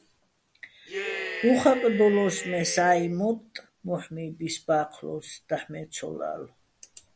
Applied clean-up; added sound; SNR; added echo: none; Cheering; 7 dB; none.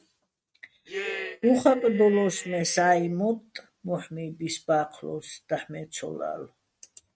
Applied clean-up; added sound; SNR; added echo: neural mask model RNNoise.